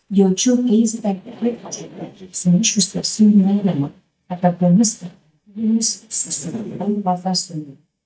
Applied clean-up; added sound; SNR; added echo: neural mask model DeepFilterNet 3.